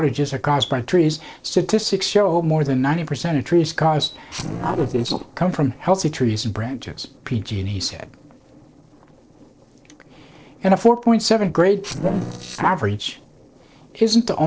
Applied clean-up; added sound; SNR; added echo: neural separator model SepFormer DNS4.